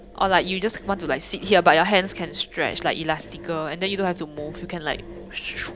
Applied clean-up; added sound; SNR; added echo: none; Engine; 16 dB; none.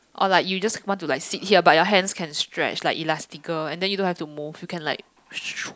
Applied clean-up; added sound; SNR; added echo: none; none; none; none.